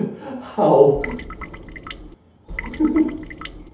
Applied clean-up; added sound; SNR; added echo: none; Trickle, dribble / Water tap, faucet; 12 dB; reverberation time 0.8 s.